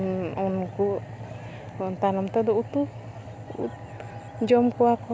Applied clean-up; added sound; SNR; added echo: none; none; none; none.